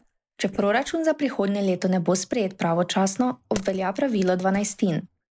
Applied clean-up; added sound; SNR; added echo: neural mask model Resemble Enhance denoiser.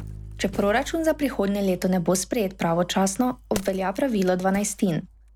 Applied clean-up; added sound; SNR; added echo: none; Wood + Bass guitar; 17 dB; none.